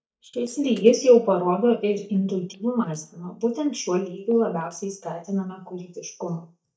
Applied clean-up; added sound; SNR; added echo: neural mask model DeepFilterNet 3.